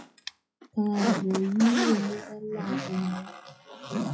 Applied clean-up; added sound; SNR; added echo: classical method WPE with log-MMSE.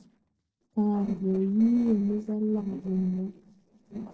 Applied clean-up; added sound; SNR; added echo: neural separator model SepFormer DNS4.